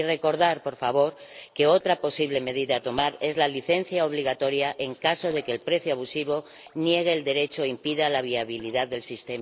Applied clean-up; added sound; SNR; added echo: neural separator model SepFormer DNS4.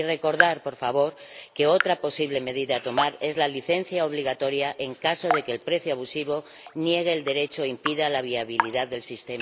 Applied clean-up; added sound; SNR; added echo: none; Raindrop / Drip; 8 dB; none.